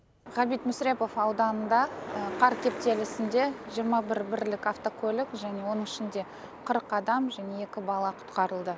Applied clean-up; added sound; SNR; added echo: none; none; none; none.